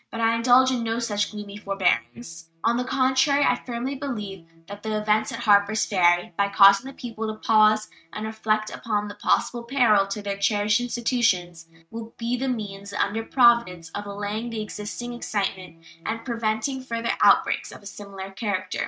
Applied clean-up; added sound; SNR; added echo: neural mask model RNNoise.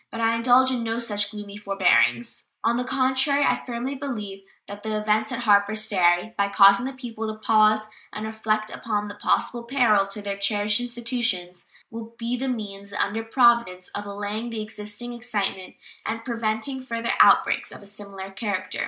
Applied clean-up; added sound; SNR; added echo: neural mask model Resemble Enhance denoiser.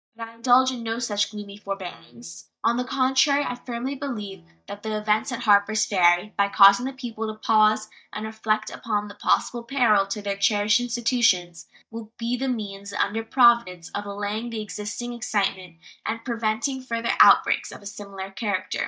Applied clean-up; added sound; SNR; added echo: neural mask model DeepFilterNet 3.